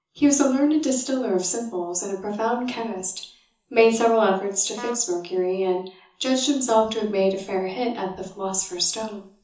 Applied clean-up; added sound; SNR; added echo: none; Vehicle horn, car horn, honking; 19 dB; reverberation time 0.6 s.